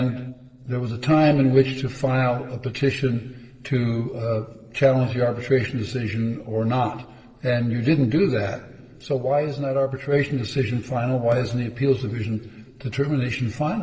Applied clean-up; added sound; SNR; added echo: neural separator model SepFormer DNS4.